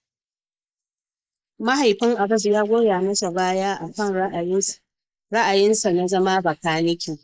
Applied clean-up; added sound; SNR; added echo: neural mask model Resemble Enhance denoiser.